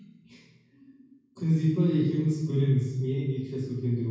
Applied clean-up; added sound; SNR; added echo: none; none; none; reverberation time 1.2 s.